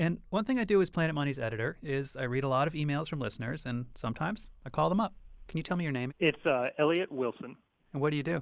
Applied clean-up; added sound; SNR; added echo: none; none; none; none.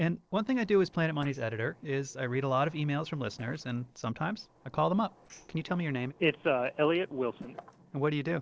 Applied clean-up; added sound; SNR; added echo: neural separator model SepFormer DNS4.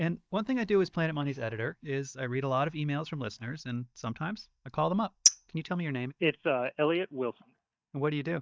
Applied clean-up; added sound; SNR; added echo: neural mask model DeepFilterNet 3.